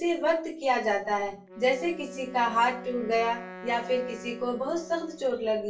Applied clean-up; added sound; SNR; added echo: none; Wind instrument, woodwind instrument; 17 dB; reverberation time 0.3 s.